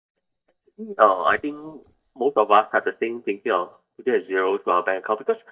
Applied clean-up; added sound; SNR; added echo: neural mask model DeepFilterNet 3.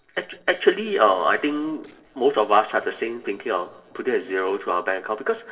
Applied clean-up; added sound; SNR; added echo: neural separator model SepFormer DNS4.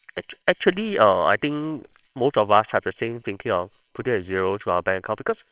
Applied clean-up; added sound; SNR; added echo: neural separator model SepFormer WHAMR!.